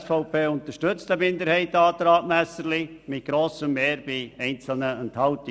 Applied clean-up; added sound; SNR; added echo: none; none; none; none.